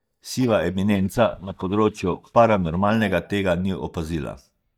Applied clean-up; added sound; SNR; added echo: neural mask model DeepFilterNet 3.